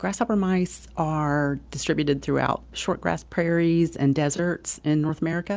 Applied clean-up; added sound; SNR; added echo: none; none; none; none.